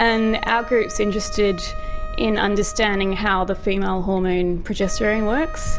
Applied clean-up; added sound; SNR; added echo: none; Wind instrument, woodwind instrument; 16 dB; none.